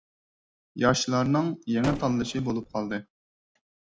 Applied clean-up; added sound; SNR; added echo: none; Gunshot, gunfire; 11 dB; none.